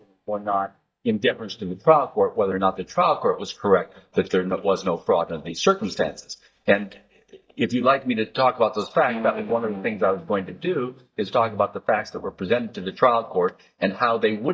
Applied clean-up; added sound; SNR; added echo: neural mask model DeepFilterNet 3.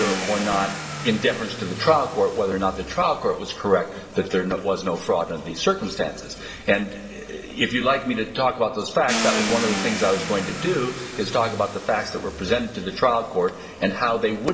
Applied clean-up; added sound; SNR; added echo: none; Car; 10 dB; reverberation time 1.8 s.